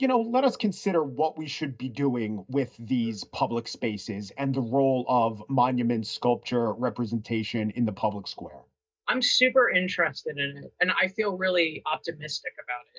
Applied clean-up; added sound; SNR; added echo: neural mask model DeepFilterNet 3.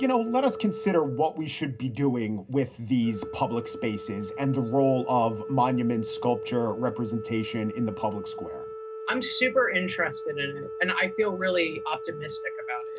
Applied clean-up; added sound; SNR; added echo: none; Organ; 10 dB; reverberation time 0.2 s.